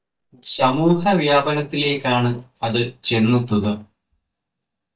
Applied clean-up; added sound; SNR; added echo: neural mask model DeepFilterNet 3.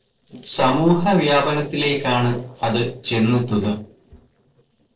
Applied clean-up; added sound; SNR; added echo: neural separator model SepFormer DNS4.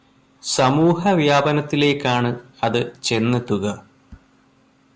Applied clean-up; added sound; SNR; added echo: none; none; none; none.